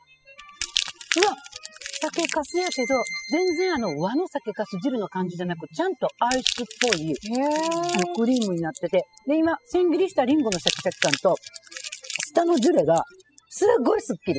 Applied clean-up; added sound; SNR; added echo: classical method spectral subtraction.